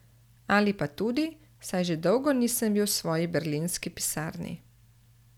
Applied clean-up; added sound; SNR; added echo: none; none; none; none.